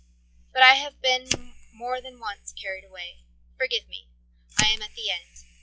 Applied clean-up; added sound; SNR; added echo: classical method log-MMSE.